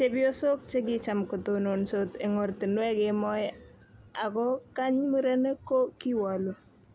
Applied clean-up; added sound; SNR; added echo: none; none; none; none.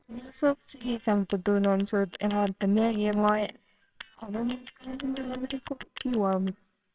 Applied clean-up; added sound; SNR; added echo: neural separator model SepFormer WHAMR!.